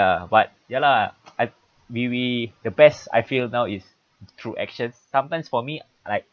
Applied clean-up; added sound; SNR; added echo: none; none; none; none.